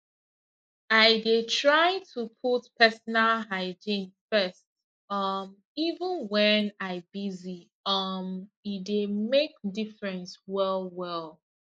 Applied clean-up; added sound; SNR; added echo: neural mask model Resemble Enhance denoiser.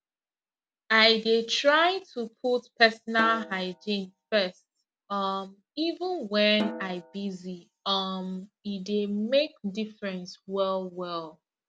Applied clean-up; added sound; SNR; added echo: none; Snare drum; 13 dB; none.